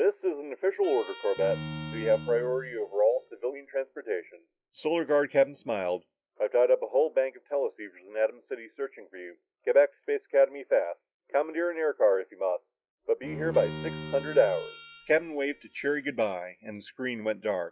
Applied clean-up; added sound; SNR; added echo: classical method log-MMSE.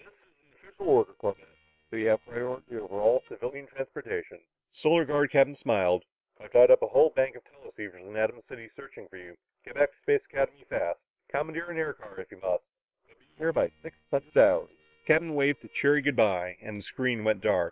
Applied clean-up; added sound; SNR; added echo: neural separator model SepFormer WHAM!.